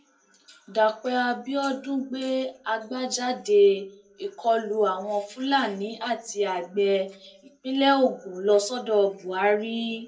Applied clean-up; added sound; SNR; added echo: none; none; none; reverberation time 0.2 s.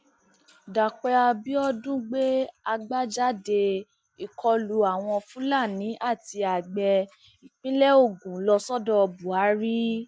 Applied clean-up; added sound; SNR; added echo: none; none; none; none.